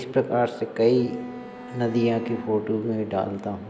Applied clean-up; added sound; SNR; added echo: none; Bowed string instrument; 12 dB; none.